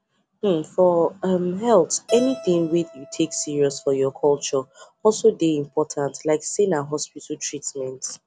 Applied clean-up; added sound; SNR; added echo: none; Keyboard (musical); 20 dB; none.